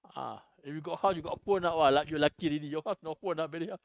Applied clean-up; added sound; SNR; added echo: neural mask model RNNoise.